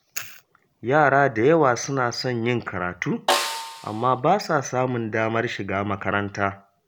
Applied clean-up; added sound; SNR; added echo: none; Snare drum; 7 dB; none.